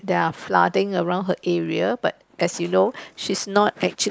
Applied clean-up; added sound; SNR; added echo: neural mask model Resemble Enhance denoiser.